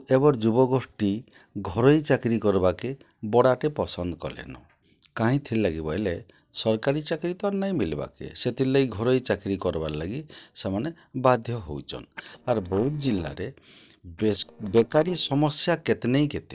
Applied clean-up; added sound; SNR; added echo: neural separator model SepFormer DNS4.